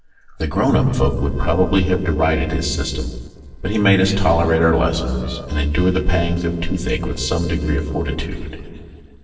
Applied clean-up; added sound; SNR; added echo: neural separator model SepFormer DNS4.